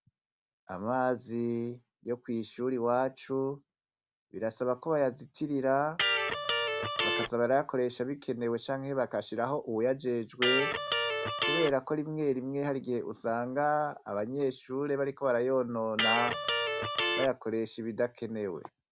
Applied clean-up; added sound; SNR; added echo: none; Electric guitar; 0 dB; none.